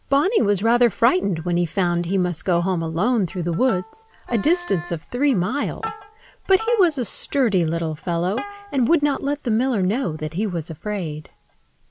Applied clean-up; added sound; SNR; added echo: none; Wind instrument, woodwind instrument + Plucked string instrument; 19 dB; none.